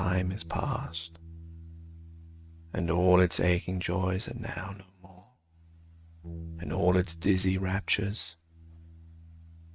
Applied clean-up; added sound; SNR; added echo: neural mask model RNNoise.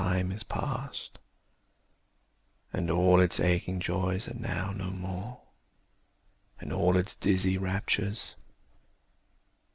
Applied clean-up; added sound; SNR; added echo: none; none; none; none.